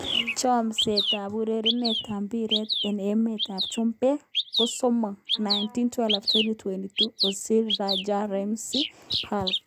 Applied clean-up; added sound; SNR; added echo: none; Bird vocalization, bird call, bird song; 3 dB; none.